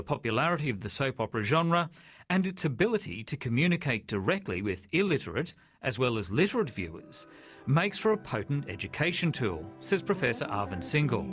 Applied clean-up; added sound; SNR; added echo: none; none; none; none.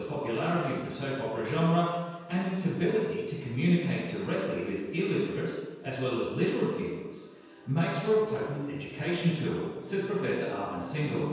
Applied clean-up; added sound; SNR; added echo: none; none; none; reverberation time 1.2 s.